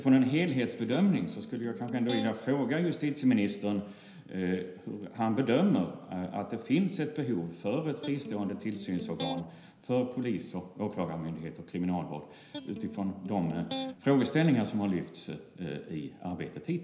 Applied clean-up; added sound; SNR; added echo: none; Electric guitar; 11 dB; reverberation time 0.9 s.